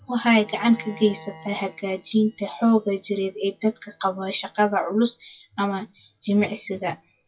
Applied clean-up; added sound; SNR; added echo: classical method WPE with log-MMSE.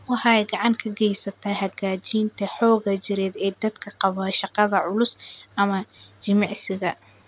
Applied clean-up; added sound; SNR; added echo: none; none; none; none.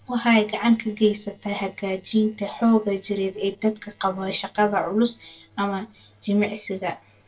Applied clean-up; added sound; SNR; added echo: neural separator model SepFormer DNS4.